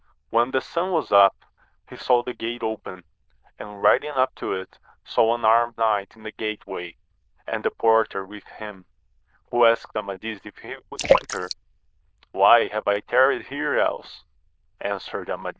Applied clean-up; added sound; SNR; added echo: neural diffusion model UNIVERSE++.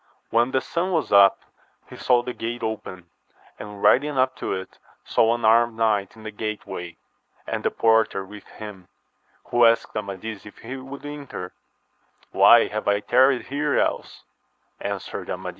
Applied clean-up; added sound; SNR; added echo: none; none; none; none.